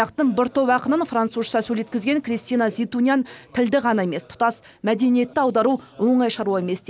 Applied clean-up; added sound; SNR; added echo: none; none; none; none.